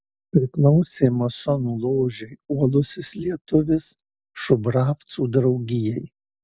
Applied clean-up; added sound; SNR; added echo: none; none; none; none.